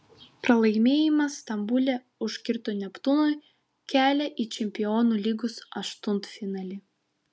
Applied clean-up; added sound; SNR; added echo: none; none; none; none.